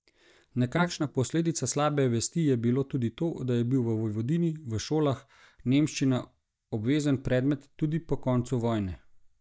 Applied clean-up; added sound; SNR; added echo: neural mask model DeepFilterNet 3.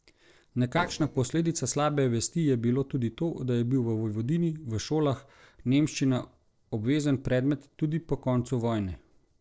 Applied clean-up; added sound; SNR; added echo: neural separator model SepFormer DNS4.